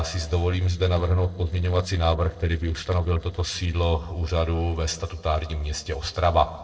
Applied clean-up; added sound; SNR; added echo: neural separator model SepFormer DNS4.